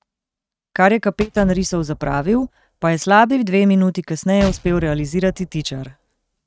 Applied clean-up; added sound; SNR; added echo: neural mask model RNNoise.